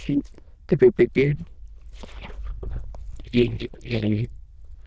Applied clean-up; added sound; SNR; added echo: neural diffusion model UNIVERSE++.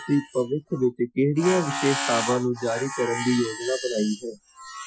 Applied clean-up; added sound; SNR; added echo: classical method Wiener filter.